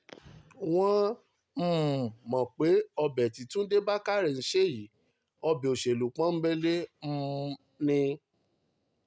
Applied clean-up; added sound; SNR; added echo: none; none; none; none.